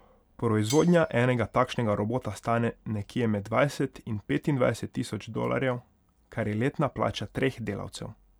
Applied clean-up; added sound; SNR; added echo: none; Cutlery, silverware; 17 dB; none.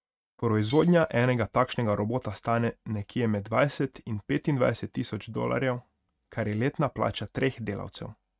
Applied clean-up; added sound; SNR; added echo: neural mask model RNNoise.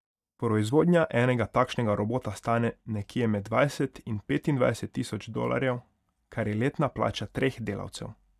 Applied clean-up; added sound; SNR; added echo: neural mask model DeepFilterNet 3.